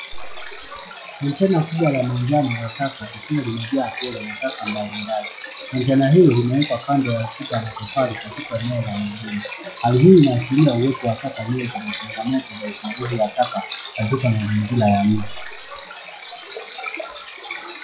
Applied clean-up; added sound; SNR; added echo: classical method log-MMSE.